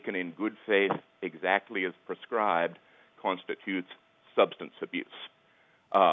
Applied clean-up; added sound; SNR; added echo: none; none; none; none.